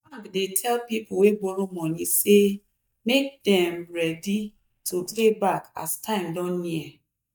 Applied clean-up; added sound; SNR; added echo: neural mask model DeepFilterNet 3.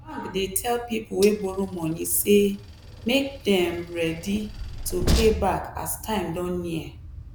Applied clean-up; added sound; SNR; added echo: none; Train; 7 dB; none.